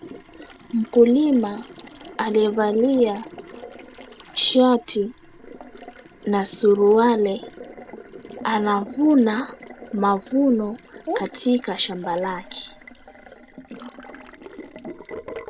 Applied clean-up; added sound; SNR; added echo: none; Water tap, faucet; 18 dB; none.